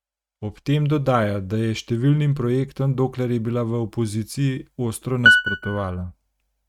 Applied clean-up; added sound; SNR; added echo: neural mask model RNNoise.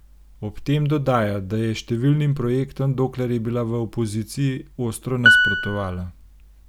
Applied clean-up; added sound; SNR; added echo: none; Piano; -4 dB; none.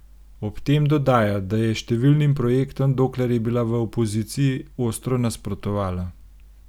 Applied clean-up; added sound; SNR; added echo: none; none; none; none.